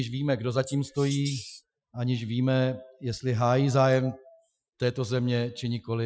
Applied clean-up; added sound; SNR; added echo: classical method Wiener filter.